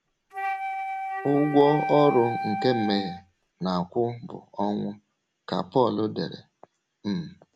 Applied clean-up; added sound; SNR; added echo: none; Wind instrument, woodwind instrument; 5 dB; none.